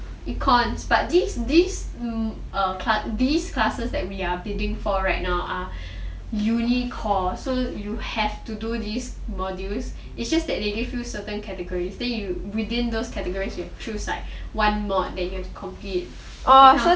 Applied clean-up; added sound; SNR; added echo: none; none; none; none.